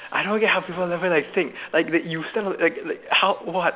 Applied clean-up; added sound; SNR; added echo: none; none; none; none.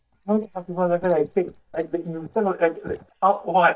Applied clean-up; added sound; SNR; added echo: neural mask model DeepFilterNet 3.